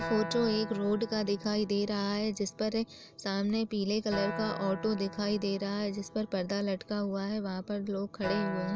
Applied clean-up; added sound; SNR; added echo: none; Acoustic guitar; 11 dB; none.